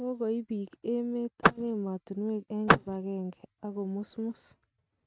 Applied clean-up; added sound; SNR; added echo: neural mask model RNNoise.